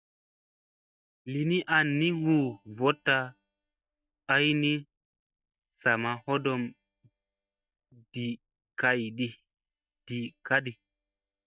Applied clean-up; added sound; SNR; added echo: neural mask model DeepFilterNet 3.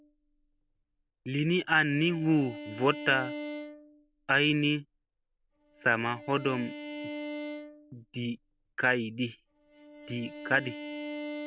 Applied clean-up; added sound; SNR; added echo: none; Bowed string instrument; 12 dB; none.